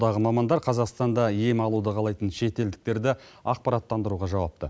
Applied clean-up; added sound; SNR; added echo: none; none; none; none.